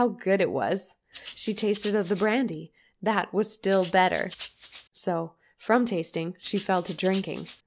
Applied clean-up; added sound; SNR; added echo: none; Rattle (instrument); 3 dB; none.